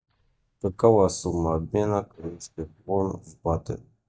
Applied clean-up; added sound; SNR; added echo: neural mask model DeepFilterNet 3.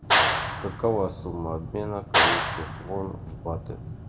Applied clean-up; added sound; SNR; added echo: none; Clapping; -5 dB; reverberation time 1.3 s.